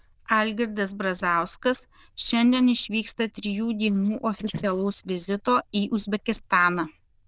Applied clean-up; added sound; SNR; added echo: neural diffusion model UNIVERSE++.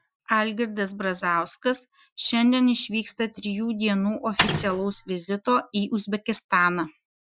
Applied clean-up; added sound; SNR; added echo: classical method Wiener filter.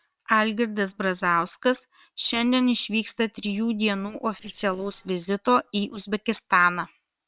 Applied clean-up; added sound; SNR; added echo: neural separator model SepFormer WHAM!.